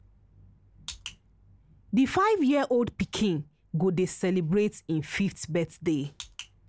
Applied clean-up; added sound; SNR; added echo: none; none; none; none.